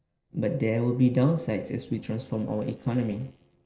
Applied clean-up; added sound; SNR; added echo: neural separator model SepFormer DNS4.